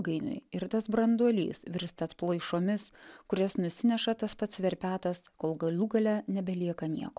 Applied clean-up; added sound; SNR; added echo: none; none; none; none.